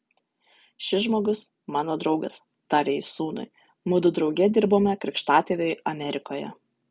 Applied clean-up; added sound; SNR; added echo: none; none; none; none.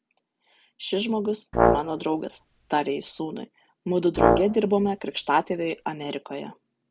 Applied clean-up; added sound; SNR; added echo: none; Brass instrument; -1 dB; none.